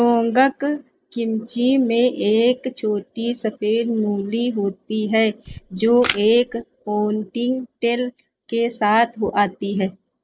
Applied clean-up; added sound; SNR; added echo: neural mask model DeepFilterNet 3.